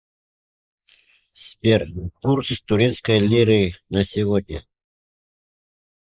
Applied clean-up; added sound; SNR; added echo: neural mask model Resemble Enhance denoiser.